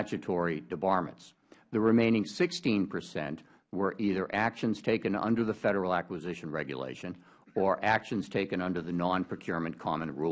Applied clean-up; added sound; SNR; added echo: none; none; none; none.